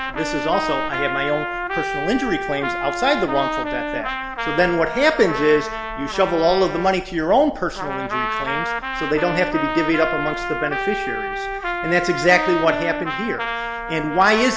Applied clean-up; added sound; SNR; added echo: none; Trumpet; 4 dB; none.